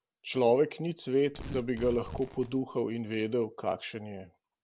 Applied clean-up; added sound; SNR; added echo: none; Tearing; 15 dB; none.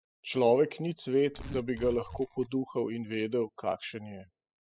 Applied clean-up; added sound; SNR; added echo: classical method spectral subtraction.